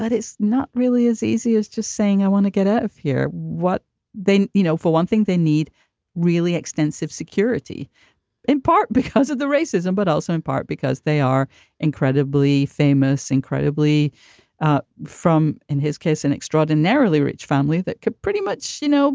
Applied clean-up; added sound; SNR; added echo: none; none; none; none.